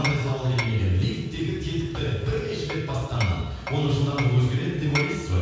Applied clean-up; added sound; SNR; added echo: none; Hammer; 12 dB; reverberation time 1.2 s.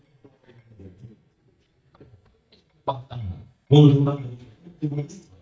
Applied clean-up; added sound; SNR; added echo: neural mask model DeepFilterNet 3.